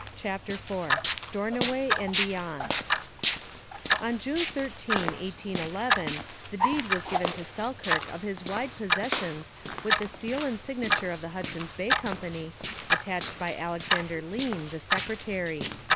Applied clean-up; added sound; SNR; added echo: none; Clock + Walk, footsteps; -3 dB; none.